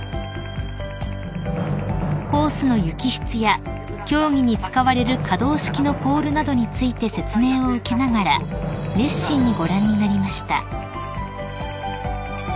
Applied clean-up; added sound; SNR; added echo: none; none; none; none.